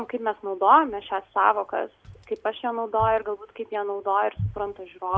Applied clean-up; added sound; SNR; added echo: none; none; none; none.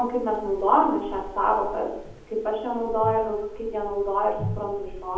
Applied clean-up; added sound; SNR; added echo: none; Wind; 16 dB; reverberation time 0.8 s.